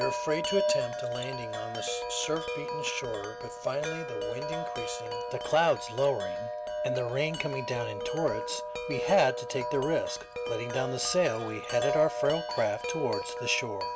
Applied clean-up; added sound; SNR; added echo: none; Wind chime; 3 dB; none.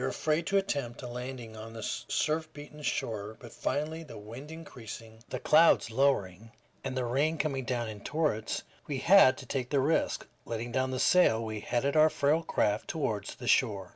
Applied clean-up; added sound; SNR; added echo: none; none; none; none.